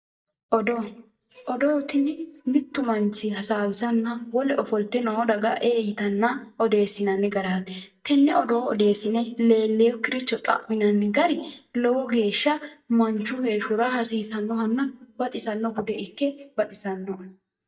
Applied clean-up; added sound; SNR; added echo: neural mask model DeepFilterNet 3.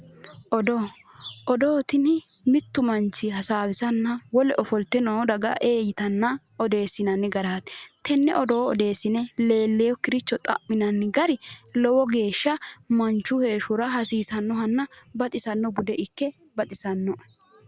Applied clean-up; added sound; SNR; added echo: none; none; none; none.